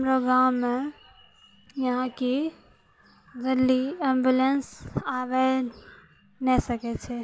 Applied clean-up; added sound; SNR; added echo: none; none; none; none.